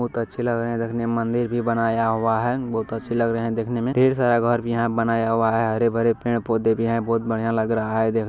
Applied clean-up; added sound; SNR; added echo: none; none; none; none.